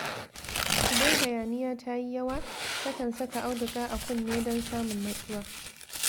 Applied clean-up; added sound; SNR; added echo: none; Tearing; 0 dB; none.